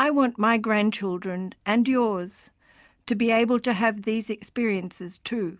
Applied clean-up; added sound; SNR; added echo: none; none; none; none.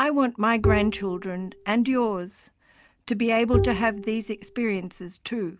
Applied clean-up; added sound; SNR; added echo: none; Bowed string instrument; 4 dB; none.